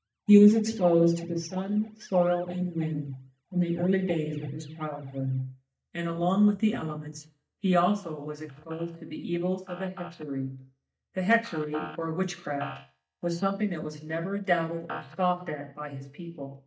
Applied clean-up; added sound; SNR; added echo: neural mask model DeepFilterNet 3.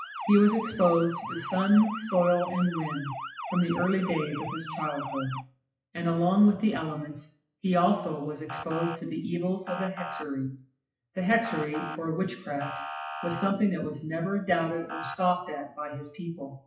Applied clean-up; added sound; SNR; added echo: classical method WPE with log-MMSE.